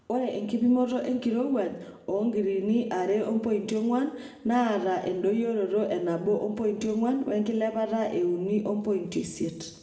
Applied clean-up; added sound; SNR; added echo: none; none; none; reverberation time 0.9 s.